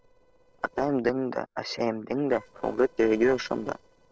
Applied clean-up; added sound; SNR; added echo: neural separator model SepFormer DNS4.